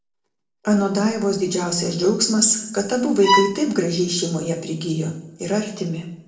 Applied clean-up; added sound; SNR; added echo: none; Bowed string instrument; 0 dB; reverberation time 0.7 s.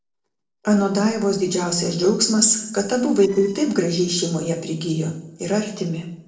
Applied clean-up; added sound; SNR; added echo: neural separator model SepFormer DNS4.